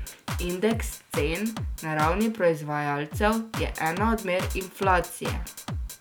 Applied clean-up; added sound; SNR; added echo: none; Drum kit; 6 dB; none.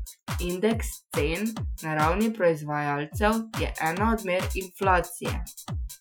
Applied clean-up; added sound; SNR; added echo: classical method Wiener filter.